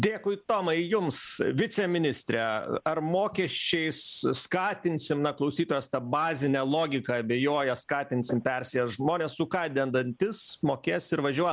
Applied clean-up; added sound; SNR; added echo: none; none; none; none.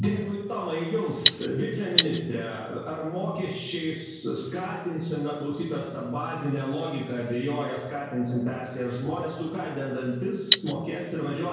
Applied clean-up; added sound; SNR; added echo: none; Cutlery, silverware; -4 dB; reverberation time 1.0 s.